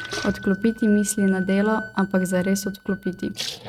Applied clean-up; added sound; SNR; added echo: neural mask model RNNoise.